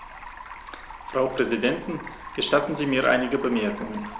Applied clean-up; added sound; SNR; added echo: none; Stream; 14 dB; none.